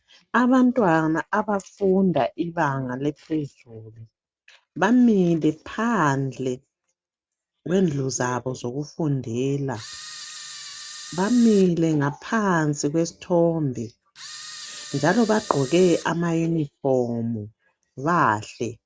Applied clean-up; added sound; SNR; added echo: none; Camera; 15 dB; none.